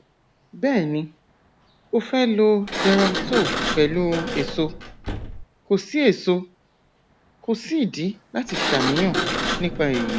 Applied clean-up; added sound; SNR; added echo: none; Sliding door; 6 dB; none.